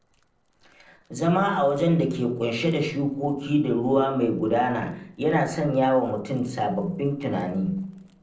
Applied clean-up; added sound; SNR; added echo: neural separator model SepFormer DNS4.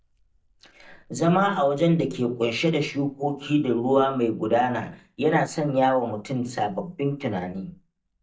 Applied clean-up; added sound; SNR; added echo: neural mask model DeepFilterNet 3.